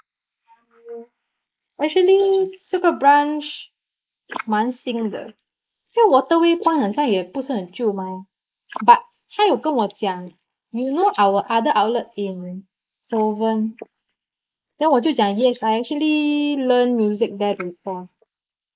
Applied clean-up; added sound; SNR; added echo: neural mask model Resemble Enhance denoiser.